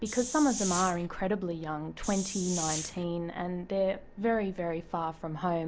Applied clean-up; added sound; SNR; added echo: none; Hiss; 7 dB; none.